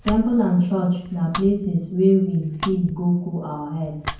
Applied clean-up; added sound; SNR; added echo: none; Domestic sounds, home sounds; 14 dB; reverberation time 0.9 s.